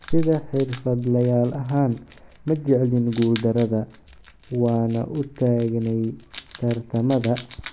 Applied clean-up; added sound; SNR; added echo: none; Wild animals; 16 dB; none.